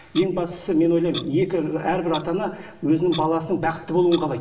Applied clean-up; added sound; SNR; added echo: none; Clock; 19 dB; reverberation time 1.2 s.